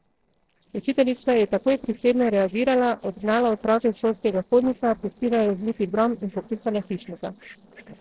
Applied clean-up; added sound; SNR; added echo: neural separator model SepFormer DNS4.